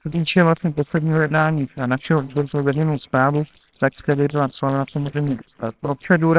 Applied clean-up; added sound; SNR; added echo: neural separator model SepFormer WHAMR!.